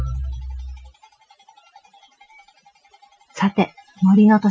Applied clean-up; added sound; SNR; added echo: classical method Wiener filter.